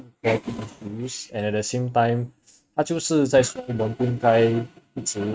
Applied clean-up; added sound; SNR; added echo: neural mask model RNNoise.